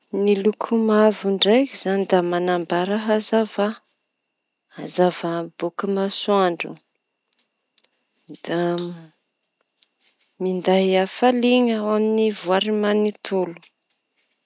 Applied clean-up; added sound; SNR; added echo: none; none; none; none.